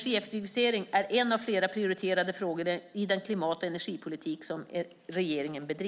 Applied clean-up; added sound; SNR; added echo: none; none; none; none.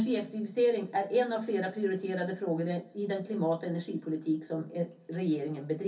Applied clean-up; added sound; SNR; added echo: none; none; none; reverberation time 0.3 s.